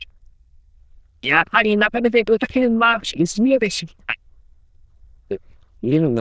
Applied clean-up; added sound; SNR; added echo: neural diffusion model UNIVERSE++.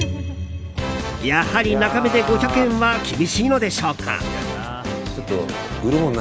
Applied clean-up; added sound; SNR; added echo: none; none; none; none.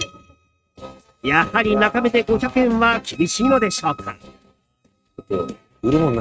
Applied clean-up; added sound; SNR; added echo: neural mask model RNNoise.